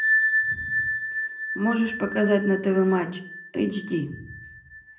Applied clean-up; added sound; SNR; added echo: none; Bell; 2 dB; reverberation time 0.4 s.